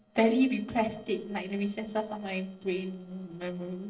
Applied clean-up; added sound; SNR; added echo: neural separator model SepFormer DNS4.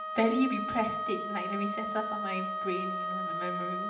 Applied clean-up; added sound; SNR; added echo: none; Wind instrument, woodwind instrument; 2 dB; reverberation time 0.7 s.